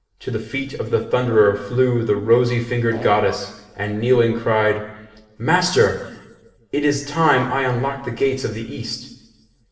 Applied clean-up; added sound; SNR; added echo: neural separator model SepFormer DNS4.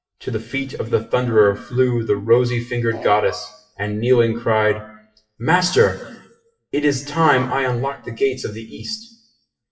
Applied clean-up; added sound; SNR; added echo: classical method WPE with log-MMSE.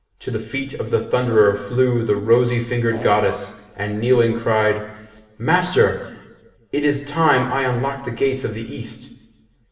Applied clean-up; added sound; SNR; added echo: none; Fart; 13 dB; reverberation time 1.1 s.